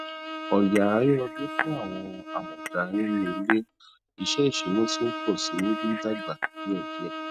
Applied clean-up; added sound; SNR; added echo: neural mask model RNNoise.